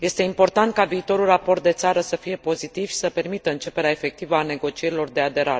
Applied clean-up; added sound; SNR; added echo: none; none; none; none.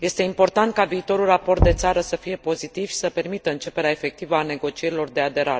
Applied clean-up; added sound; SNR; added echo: none; Knock; 5 dB; none.